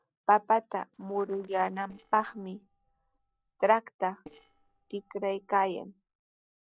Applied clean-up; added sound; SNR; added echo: neural separator model SepFormer DNS4.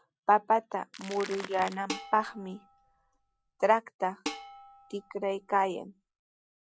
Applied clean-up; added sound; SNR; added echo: none; Crackle + Dishes, pots, and pans; 13 dB; none.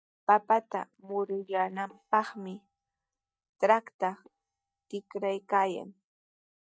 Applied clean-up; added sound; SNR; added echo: neural mask model DeepFilterNet 3.